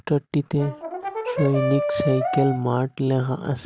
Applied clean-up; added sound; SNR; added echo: none; Brass instrument; 4 dB; none.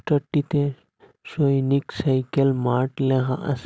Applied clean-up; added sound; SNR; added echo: none; none; none; none.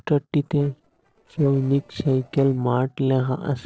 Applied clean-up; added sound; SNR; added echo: neural separator model SepFormer DNS4.